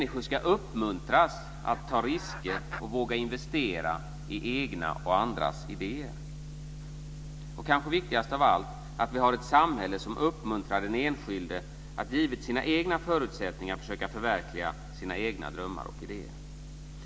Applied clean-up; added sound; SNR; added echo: none; Chicken, rooster; 14 dB; none.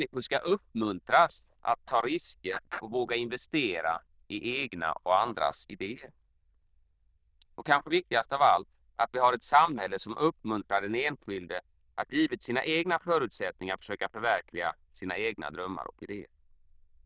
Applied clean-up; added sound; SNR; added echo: neural diffusion model UNIVERSE++.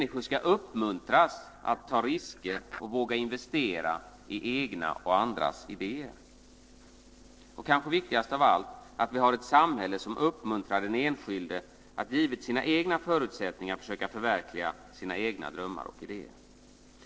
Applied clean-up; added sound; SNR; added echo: neural separator model SepFormer DNS4.